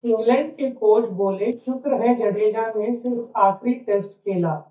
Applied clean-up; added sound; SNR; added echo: neural mask model DeepFilterNet 3.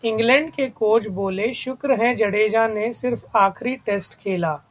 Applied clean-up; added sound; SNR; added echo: none; none; none; none.